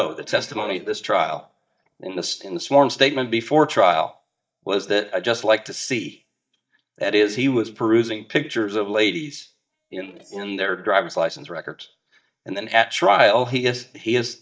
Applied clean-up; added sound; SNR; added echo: neural mask model DeepFilterNet 3.